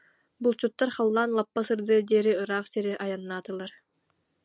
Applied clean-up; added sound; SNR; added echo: none; none; none; none.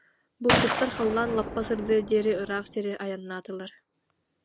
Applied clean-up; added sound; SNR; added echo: none; Gunshot, gunfire; 3 dB; none.